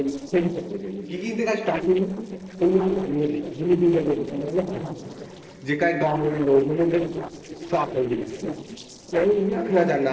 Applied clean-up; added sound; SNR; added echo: neural separator model SepFormer DNS4.